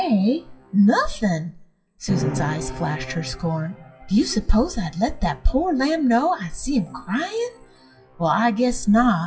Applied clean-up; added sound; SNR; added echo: classical method WPE with log-MMSE.